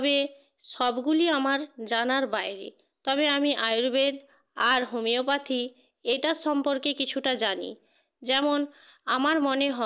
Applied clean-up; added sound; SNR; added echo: none; none; none; none.